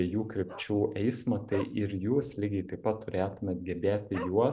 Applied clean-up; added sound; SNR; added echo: none; Dog; 17 dB; none.